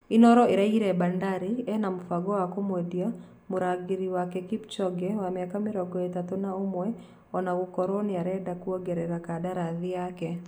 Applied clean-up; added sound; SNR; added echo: none; none; none; none.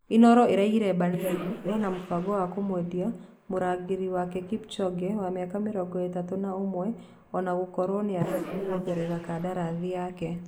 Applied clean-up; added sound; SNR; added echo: neural mask model Resemble Enhance denoiser.